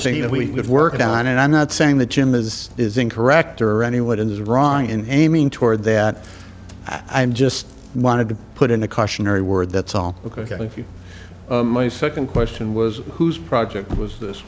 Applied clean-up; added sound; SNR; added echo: none; none; none; none.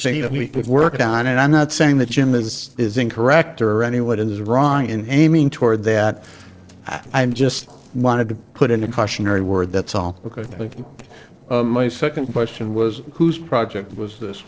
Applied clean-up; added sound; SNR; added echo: neural separator model SepFormer DNS4.